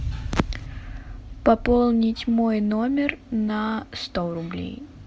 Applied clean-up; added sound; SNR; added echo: none; Boom; 13 dB; none.